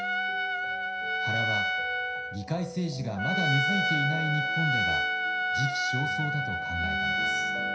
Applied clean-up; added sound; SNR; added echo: none; Trumpet; -4 dB; reverberation time 0.5 s.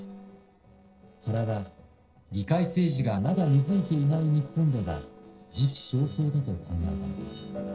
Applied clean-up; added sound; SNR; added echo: neural separator model SepFormer DNS4.